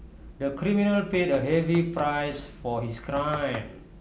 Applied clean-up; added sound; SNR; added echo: none; Knock; 19 dB; none.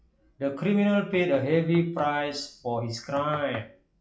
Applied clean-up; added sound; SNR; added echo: classical method log-MMSE.